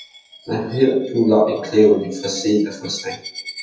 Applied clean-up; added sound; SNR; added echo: classical method WPE with log-MMSE.